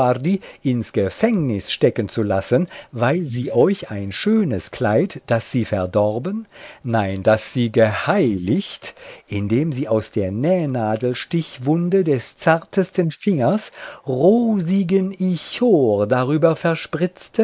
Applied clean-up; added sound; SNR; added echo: neural mask model Resemble Enhance denoiser.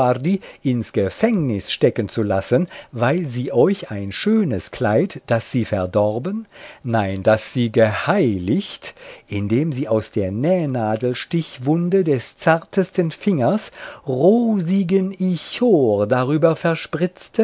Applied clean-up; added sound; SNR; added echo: none; none; none; none.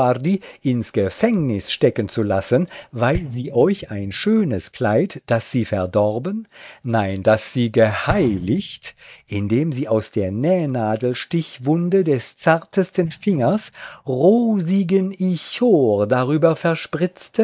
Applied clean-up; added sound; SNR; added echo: neural mask model DeepFilterNet 3.